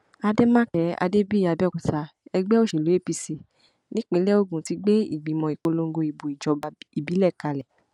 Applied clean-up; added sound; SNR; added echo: none; none; none; none.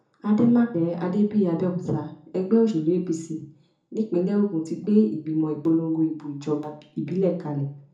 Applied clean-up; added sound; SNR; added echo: none; none; none; reverberation time 0.6 s.